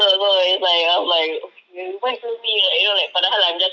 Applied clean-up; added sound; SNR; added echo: none; none; none; none.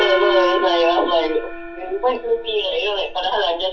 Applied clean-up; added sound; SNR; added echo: none; Gong; 5 dB; reverberation time 0.3 s.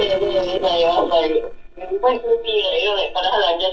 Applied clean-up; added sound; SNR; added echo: neural separator model SepFormer DNS4.